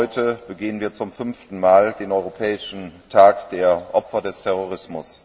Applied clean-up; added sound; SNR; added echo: none; none; none; none.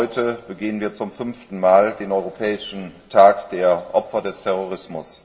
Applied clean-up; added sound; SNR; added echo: none; none; none; reverberation time 0.5 s.